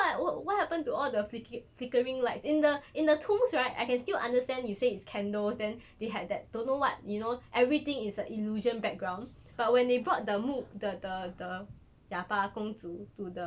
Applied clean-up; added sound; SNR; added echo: none; none; none; none.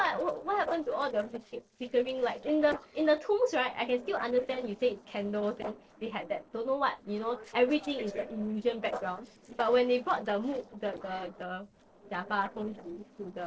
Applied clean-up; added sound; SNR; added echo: neural separator model SepFormer DNS4.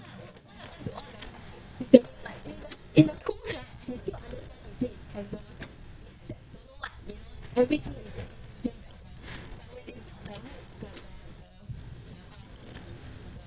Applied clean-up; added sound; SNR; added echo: neural mask model DeepFilterNet 3.